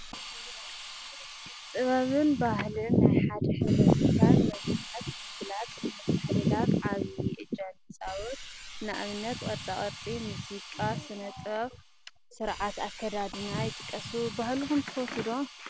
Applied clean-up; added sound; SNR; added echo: none; Hiss; 14 dB; none.